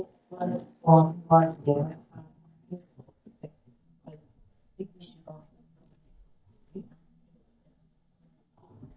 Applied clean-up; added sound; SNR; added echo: neural mask model DeepFilterNet 3.